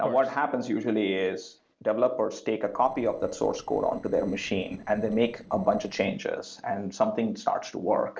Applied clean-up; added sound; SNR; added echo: neural separator model SepFormer DNS4.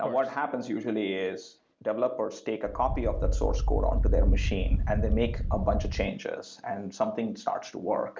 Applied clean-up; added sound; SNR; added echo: none; Thunder / Wind; -4 dB; none.